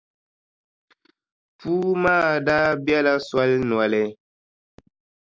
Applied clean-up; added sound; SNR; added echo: none; none; none; none.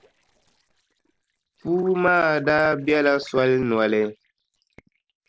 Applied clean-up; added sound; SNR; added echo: neural separator model SepFormer DNS4.